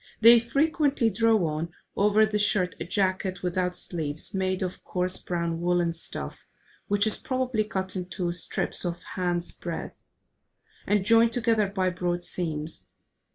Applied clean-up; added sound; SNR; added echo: neural mask model Resemble Enhance denoiser.